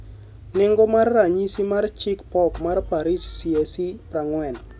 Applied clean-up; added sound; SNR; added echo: none; Clock; 19 dB; none.